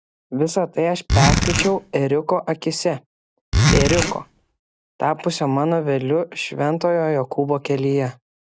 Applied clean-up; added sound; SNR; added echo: none; Zipper (clothing); -3 dB; none.